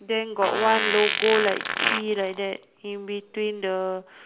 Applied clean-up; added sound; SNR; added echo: none; Fart; 2 dB; none.